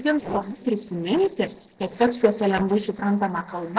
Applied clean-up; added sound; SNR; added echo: neural separator model SepFormer DNS4.